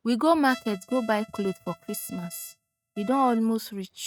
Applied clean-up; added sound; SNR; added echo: neural mask model RNNoise.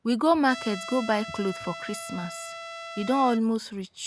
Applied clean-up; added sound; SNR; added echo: none; Trumpet; 12 dB; none.